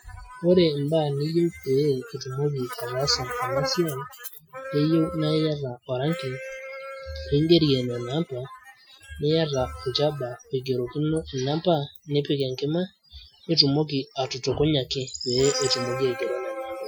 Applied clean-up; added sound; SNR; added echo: classical method Wiener filter.